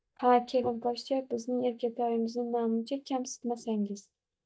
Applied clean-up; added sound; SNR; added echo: neural mask model DeepFilterNet 3.